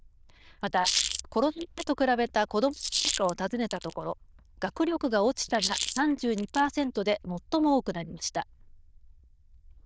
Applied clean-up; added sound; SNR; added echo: neural diffusion model UNIVERSE++.